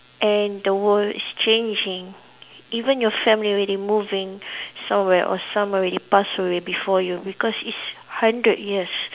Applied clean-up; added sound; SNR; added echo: none; none; none; none.